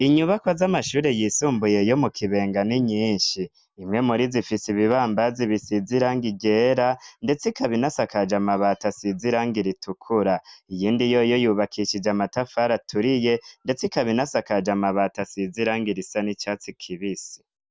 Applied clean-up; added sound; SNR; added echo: none; none; none; none.